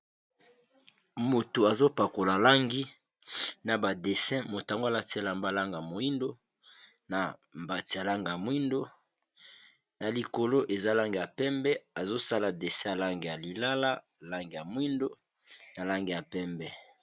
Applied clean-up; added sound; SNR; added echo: none; none; none; none.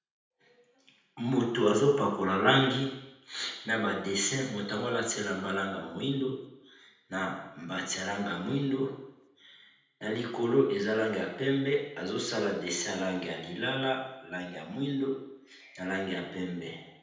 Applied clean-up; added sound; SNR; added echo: none; none; none; reverberation time 0.8 s.